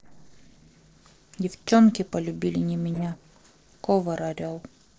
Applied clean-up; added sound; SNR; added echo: neural separator model SepFormer DNS4.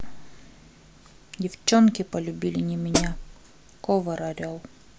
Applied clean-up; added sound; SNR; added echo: none; Hi-hat; 0 dB; none.